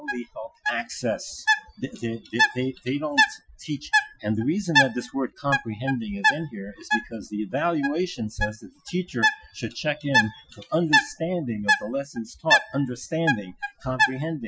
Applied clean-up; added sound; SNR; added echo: classical method Wiener filter.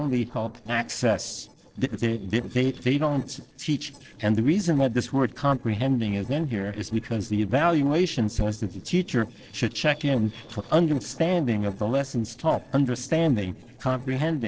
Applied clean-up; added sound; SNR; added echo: neural separator model SepFormer DNS4.